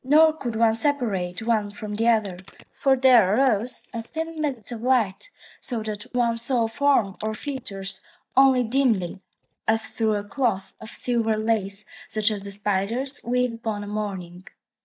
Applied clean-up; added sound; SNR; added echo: neural mask model DeepFilterNet 3.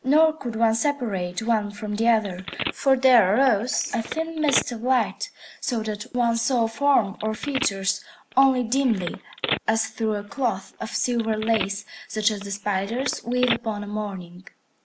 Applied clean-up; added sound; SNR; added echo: none; Telephone; 12 dB; none.